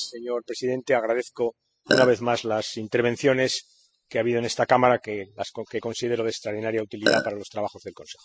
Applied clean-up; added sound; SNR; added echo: classical method spectral subtraction.